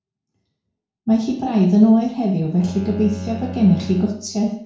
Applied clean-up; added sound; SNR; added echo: none; Bowed string instrument; 13 dB; reverberation time 0.6 s.